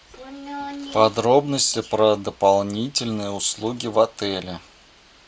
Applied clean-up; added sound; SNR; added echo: none; none; none; none.